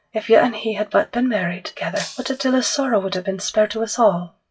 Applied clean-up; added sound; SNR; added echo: classical method WPE with log-MMSE.